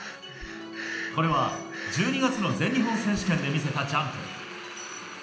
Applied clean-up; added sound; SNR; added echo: none; Breathing; 12 dB; reverberation time 0.8 s.